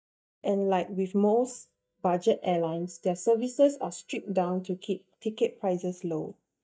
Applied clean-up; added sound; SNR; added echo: neural mask model DeepFilterNet 3.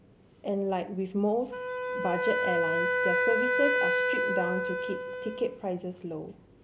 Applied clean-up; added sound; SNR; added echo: none; Wind instrument, woodwind instrument; -2 dB; none.